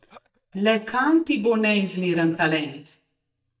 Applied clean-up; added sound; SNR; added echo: neural mask model DeepFilterNet 3.